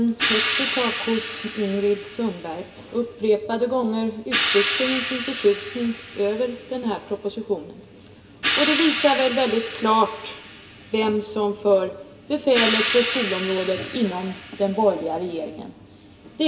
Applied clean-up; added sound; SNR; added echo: none; Hi-hat; 2 dB; reverberation time 0.4 s.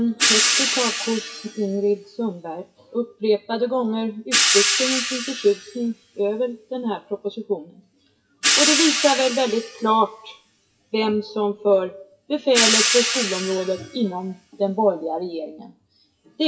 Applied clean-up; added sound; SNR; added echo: classical method WPE with log-MMSE.